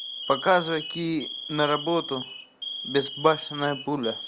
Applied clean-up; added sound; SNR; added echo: none; Alarm; 9 dB; none.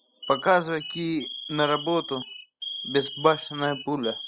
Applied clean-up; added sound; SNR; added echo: classical method spectral subtraction.